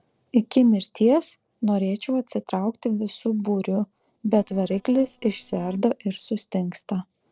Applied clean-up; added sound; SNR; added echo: neural separator model SepFormer DNS4.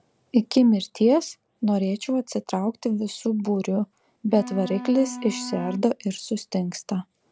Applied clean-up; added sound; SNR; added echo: none; Wind instrument, woodwind instrument; 13 dB; none.